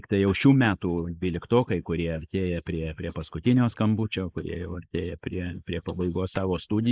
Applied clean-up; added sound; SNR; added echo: neural mask model Resemble Enhance denoiser.